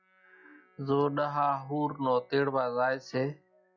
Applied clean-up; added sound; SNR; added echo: classical method log-MMSE.